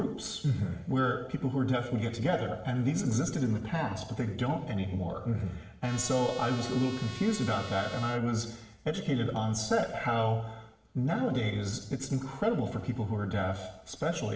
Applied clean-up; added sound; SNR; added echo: none; Trumpet; 14 dB; reverberation time 0.8 s.